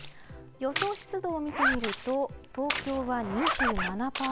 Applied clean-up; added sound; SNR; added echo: none; Splash, splatter + Zipper (clothing); 0 dB; none.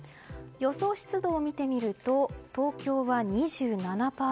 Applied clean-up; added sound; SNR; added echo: none; none; none; none.